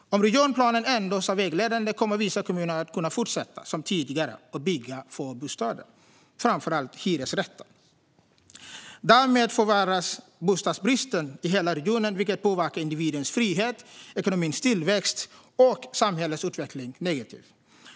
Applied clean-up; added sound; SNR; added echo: none; none; none; none.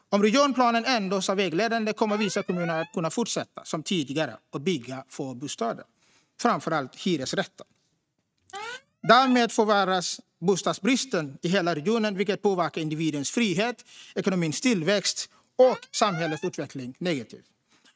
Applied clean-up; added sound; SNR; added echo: neural mask model RNNoise.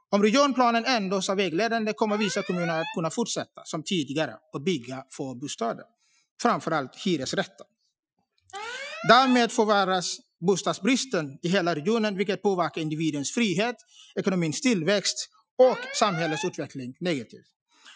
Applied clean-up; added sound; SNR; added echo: classical method Wiener filter.